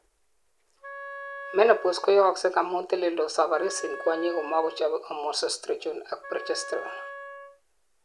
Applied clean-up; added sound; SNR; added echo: none; Wind instrument, woodwind instrument; 15 dB; none.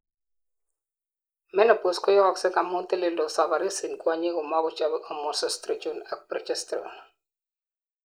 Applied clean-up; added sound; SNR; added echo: neural mask model Resemble Enhance denoiser.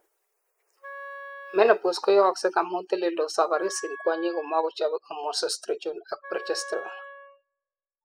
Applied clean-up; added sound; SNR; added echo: classical method spectral subtraction.